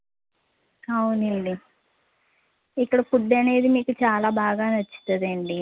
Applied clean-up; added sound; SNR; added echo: none; none; none; none.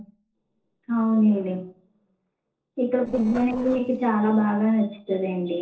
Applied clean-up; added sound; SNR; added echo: neural separator model SepFormer DNS4.